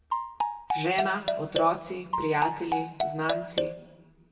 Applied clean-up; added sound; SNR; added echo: none; Marimba, xylophone; 0 dB; reverberation time 1.2 s.